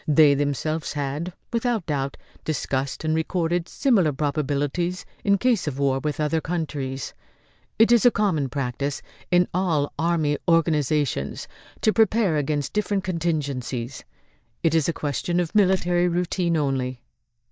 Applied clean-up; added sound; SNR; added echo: neural mask model DeepFilterNet 3.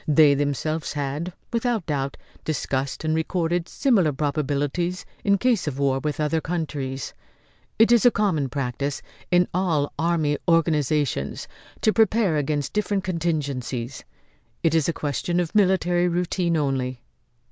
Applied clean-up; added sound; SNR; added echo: none; none; none; none.